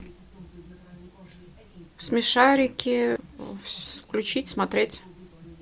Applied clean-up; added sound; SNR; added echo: none; none; none; none.